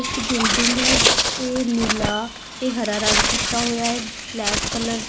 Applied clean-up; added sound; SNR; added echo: none; Bird; -3 dB; none.